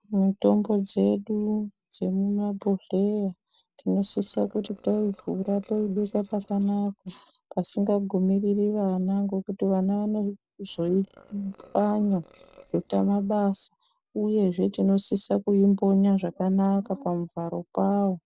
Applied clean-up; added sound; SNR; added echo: neural separator model SepFormer DNS4.